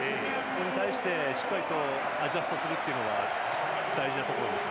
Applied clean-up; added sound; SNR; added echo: none; none; none; none.